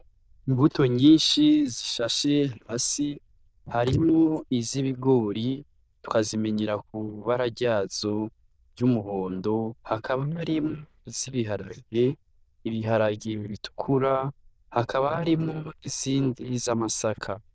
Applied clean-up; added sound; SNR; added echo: neural diffusion model UNIVERSE++.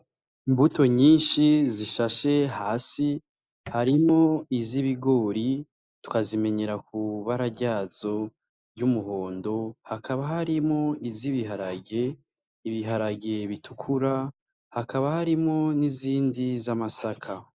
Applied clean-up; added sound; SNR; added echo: neural mask model Resemble Enhance denoiser.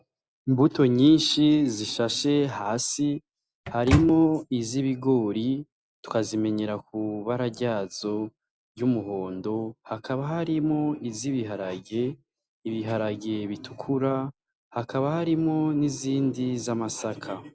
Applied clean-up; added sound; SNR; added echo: none; Microwave oven; 1 dB; none.